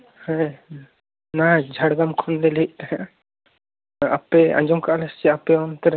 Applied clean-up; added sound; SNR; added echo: none; none; none; none.